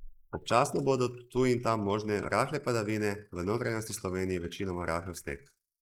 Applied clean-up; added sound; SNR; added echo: neural mask model Resemble Enhance denoiser.